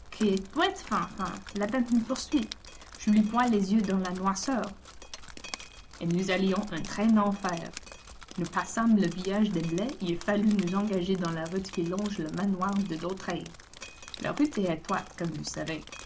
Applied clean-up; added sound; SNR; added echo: none; Drip; 15 dB; none.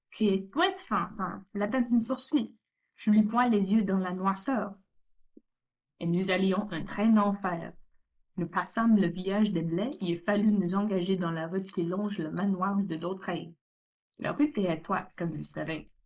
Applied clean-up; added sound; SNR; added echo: neural mask model Resemble Enhance denoiser.